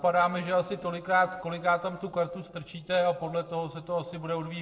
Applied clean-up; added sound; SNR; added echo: neural separator model SepFormer DNS4.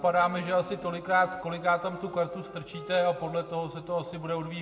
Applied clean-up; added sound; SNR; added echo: none; Wind instrument, woodwind instrument; 18 dB; reverberation time 1.3 s.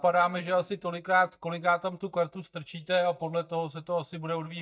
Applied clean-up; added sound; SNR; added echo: neural mask model DeepFilterNet 3.